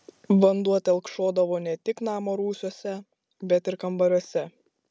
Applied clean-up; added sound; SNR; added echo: none; none; none; none.